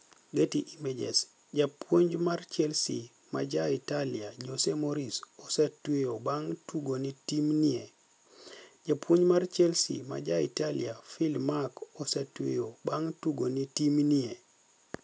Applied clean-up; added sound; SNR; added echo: none; none; none; none.